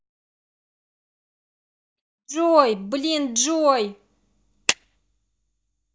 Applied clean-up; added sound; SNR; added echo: neural mask model DeepFilterNet 3.